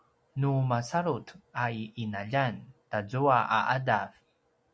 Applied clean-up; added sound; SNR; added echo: none; none; none; none.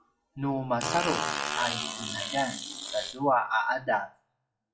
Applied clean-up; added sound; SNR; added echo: classical method WPE with log-MMSE.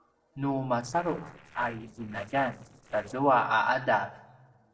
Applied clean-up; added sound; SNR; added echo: neural separator model SepFormer DNS4.